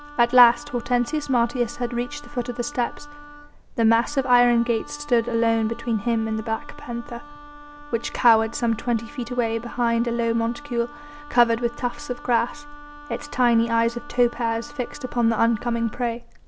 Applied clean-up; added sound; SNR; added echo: none; Wind instrument, woodwind instrument; 19 dB; none.